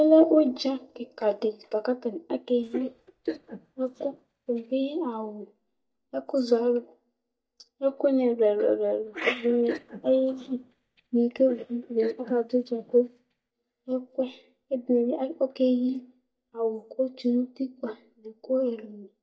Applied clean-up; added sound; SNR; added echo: neural mask model DeepFilterNet 3.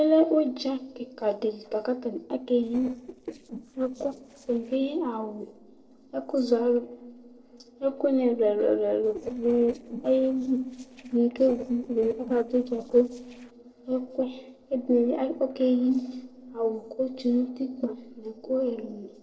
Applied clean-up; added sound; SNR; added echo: neural separator model SepFormer DNS4.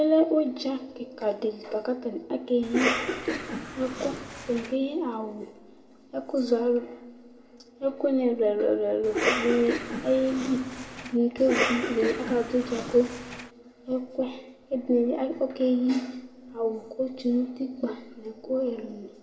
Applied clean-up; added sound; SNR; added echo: none; Cough; 4 dB; reverberation time 1.1 s.